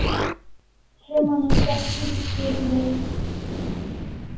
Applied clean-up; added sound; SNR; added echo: none; Explosion; -3 dB; reverberation time 0.9 s.